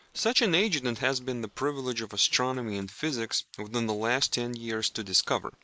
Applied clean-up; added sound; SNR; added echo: neural mask model Resemble Enhance denoiser.